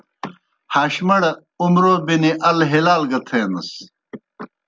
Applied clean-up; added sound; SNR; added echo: none; none; none; none.